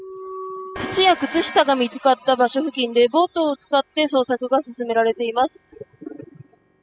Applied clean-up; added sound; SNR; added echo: classical method spectral subtraction.